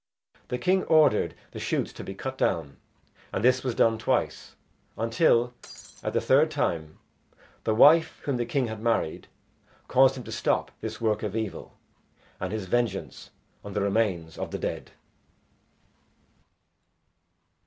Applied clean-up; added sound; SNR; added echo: none; Shatter; 17 dB; none.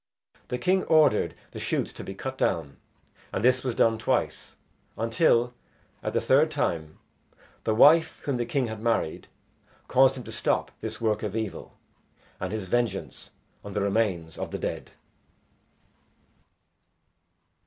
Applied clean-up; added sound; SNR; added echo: none; none; none; none.